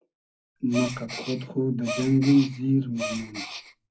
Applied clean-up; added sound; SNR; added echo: none; Gasp; 10 dB; reverberation time 0.4 s.